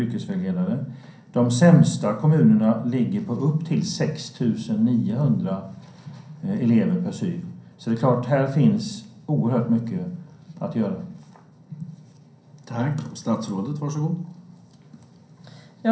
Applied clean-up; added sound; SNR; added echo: none; none; none; reverberation time 0.6 s.